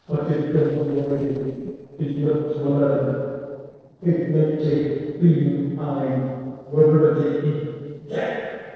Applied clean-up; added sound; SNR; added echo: neural separator model SepFormer DNS4.